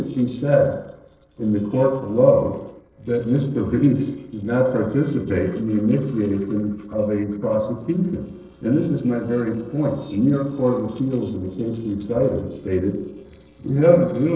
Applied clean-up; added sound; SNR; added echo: neural separator model SepFormer DNS4.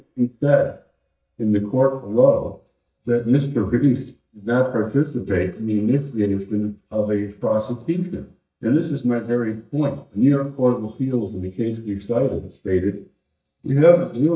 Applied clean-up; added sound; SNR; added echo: neural mask model DeepFilterNet 3.